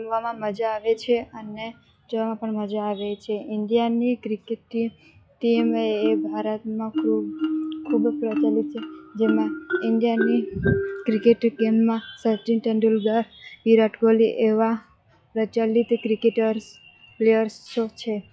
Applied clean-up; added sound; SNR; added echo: classical method log-MMSE.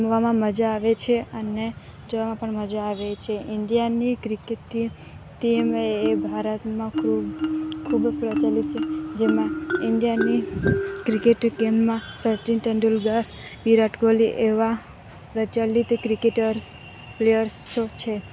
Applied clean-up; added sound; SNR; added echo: none; Marimba, xylophone; 8 dB; none.